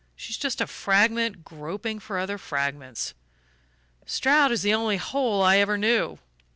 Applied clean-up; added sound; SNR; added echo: none; none; none; none.